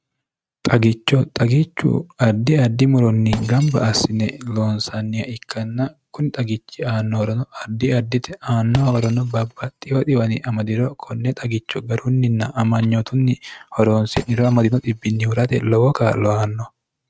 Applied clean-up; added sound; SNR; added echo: neural mask model RNNoise.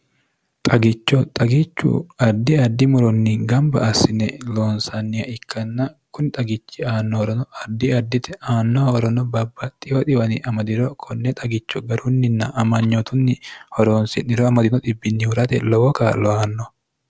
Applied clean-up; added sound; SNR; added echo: none; none; none; none.